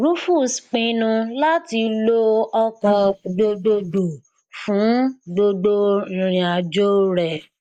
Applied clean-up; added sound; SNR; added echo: neural mask model Resemble Enhance denoiser.